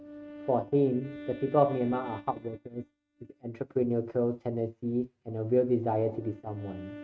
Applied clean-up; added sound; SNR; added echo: neural mask model RNNoise.